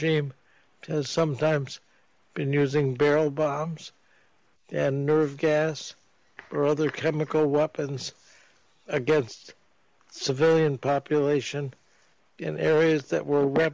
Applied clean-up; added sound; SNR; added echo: none; none; none; none.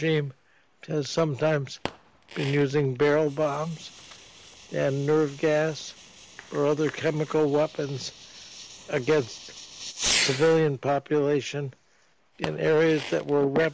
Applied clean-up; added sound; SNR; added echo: none; Fireworks; 12 dB; none.